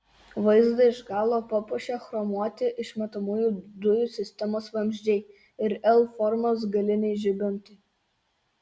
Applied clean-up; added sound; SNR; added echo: none; none; none; none.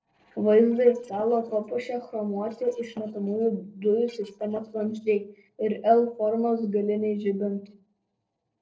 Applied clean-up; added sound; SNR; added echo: neural separator model SepFormer DNS4.